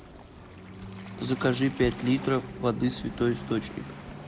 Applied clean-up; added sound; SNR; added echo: none; Waves, surf; 11 dB; none.